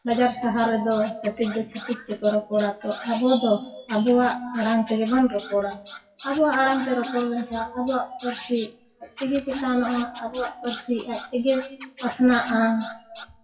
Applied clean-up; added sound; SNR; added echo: classical method WPE with log-MMSE.